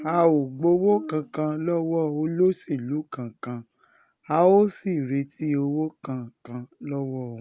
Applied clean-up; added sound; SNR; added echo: none; none; none; none.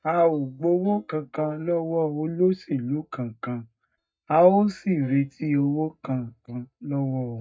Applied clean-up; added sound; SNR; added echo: neural mask model DeepFilterNet 3.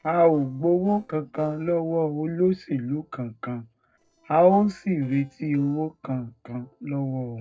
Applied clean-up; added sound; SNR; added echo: neural separator model SepFormer DNS4.